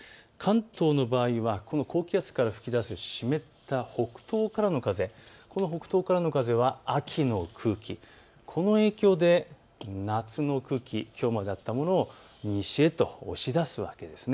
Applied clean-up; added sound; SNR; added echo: none; none; none; none.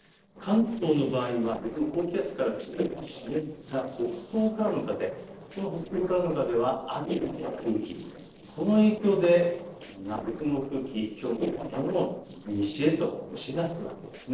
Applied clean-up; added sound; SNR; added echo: neural separator model SepFormer DNS4.